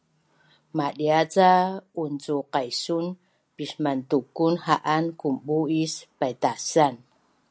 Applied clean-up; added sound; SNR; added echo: none; none; none; none.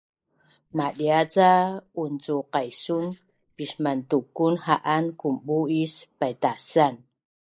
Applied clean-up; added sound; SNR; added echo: neural mask model Resemble Enhance denoiser.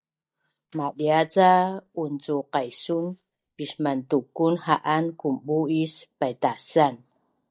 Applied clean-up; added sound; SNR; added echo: neural mask model DeepFilterNet 3.